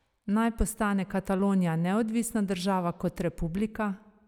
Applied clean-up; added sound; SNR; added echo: none; none; none; none.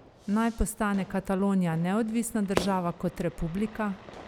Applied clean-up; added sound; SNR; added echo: none; Fire / Fireworks; 13 dB; none.